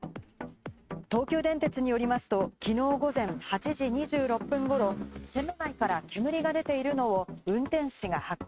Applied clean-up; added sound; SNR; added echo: neural mask model RNNoise.